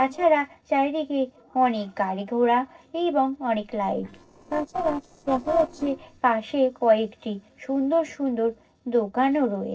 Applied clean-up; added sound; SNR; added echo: neural separator model SepFormer DNS4.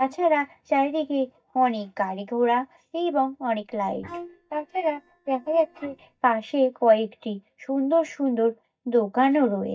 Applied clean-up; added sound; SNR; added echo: neural mask model DeepFilterNet 3.